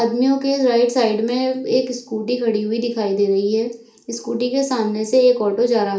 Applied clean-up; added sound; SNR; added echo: none; none; none; reverberation time 0.4 s.